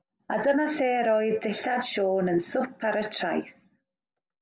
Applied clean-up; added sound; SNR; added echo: none; none; none; none.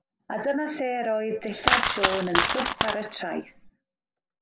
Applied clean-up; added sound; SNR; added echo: none; Coin (dropping); -3 dB; none.